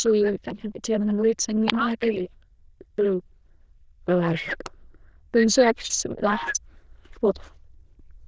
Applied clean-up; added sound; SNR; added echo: neural diffusion model UNIVERSE++.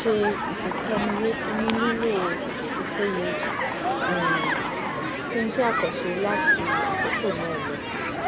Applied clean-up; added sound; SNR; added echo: none; Human group actions; -2 dB; none.